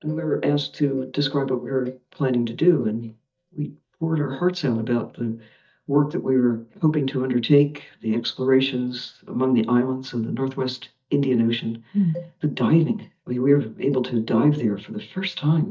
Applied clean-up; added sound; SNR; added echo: neural mask model DeepFilterNet 3.